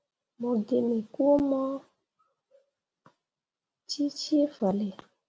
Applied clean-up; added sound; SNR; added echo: none; none; none; none.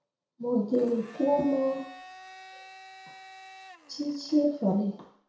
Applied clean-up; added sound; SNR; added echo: none; Domestic sounds, home sounds; 20 dB; reverberation time 0.6 s.